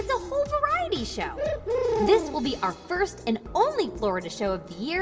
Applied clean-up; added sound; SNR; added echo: none; Bird; 18 dB; reverberation time 0.5 s.